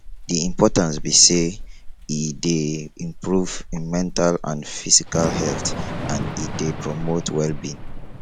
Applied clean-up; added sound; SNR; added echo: none; Thunder / Rain; 8 dB; none.